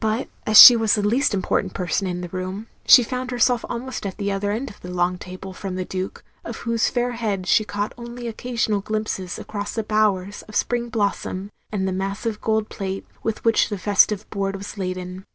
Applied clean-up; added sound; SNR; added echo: none; none; none; none.